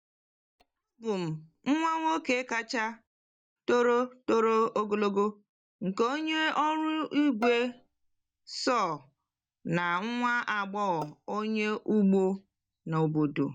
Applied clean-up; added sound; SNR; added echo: neural mask model DeepFilterNet 3.